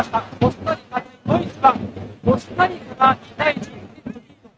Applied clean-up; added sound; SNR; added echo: neural mask model RNNoise.